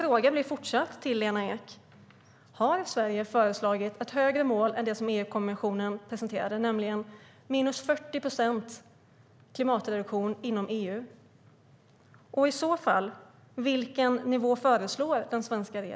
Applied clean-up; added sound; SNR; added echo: none; none; none; none.